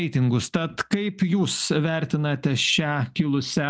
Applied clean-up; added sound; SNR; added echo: none; none; none; none.